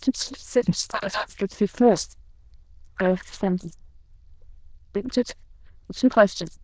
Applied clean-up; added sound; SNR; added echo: neural diffusion model UNIVERSE++.